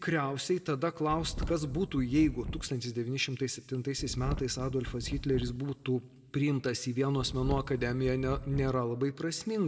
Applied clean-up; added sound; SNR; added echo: none; Wind; 7 dB; reverberation time 1.8 s.